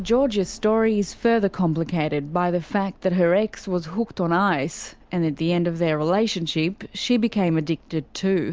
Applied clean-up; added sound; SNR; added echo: none; none; none; none.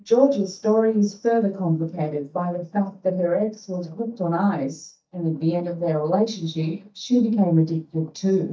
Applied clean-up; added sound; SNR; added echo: neural mask model DeepFilterNet 3.